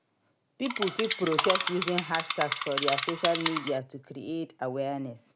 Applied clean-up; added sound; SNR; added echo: none; Insect; -4 dB; none.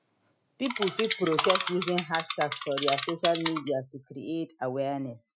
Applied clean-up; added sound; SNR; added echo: classical method Wiener filter.